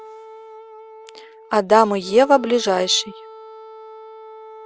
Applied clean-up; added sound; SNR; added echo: none; Wind instrument, woodwind instrument; 19 dB; none.